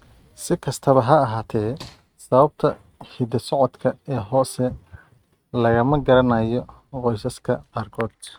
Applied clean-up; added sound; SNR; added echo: neural mask model RNNoise.